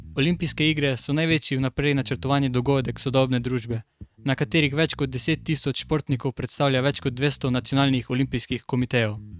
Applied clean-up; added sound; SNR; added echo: neural mask model RNNoise.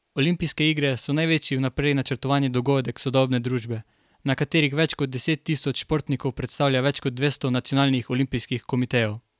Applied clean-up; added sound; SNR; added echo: none; none; none; none.